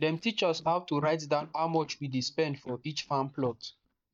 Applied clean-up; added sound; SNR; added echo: neural mask model DeepFilterNet 3.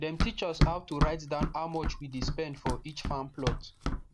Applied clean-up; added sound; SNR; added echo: none; Run; -3 dB; none.